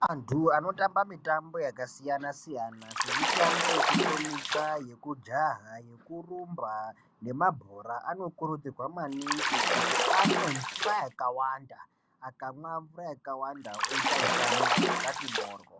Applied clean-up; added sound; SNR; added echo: none; Bathtub (filling or washing) / Splash, splatter; -4 dB; none.